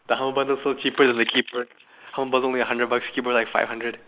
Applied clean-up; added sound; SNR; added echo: neural mask model Resemble Enhance denoiser.